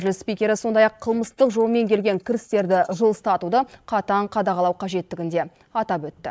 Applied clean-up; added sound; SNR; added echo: neural mask model Resemble Enhance denoiser.